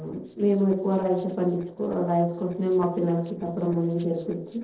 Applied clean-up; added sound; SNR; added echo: neural separator model SepFormer DNS4.